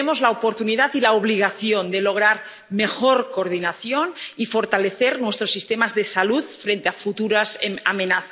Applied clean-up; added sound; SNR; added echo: none; none; none; none.